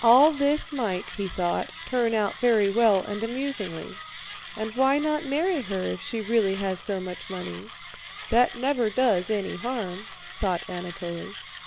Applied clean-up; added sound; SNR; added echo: none; Mechanisms; 15 dB; none.